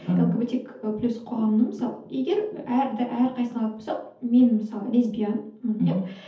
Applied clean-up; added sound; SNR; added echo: none; none; none; reverberation time 0.5 s.